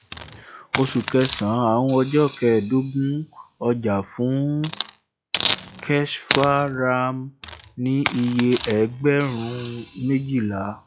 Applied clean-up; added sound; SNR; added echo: classical method log-MMSE.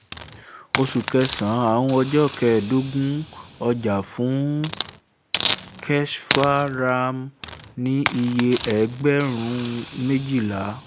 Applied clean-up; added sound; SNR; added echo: none; Hiss; 10 dB; none.